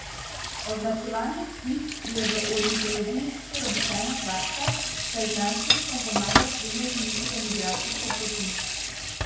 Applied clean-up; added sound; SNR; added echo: none; Sink (filling or washing) / Water tap, faucet; -3 dB; reverberation time 2.0 s.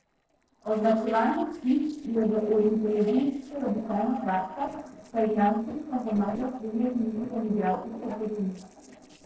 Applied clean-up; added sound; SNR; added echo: neural separator model SepFormer DNS4.